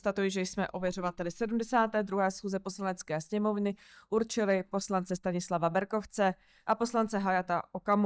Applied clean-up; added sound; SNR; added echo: neural mask model DeepFilterNet 3.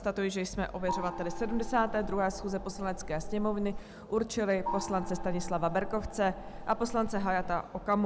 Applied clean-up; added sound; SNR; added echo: none; Gong; 6 dB; none.